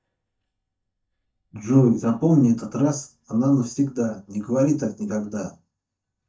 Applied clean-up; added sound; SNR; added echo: neural mask model DeepFilterNet 3.